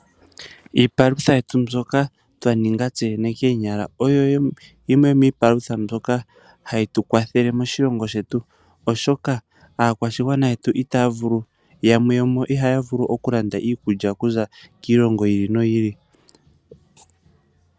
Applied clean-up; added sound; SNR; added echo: none; none; none; none.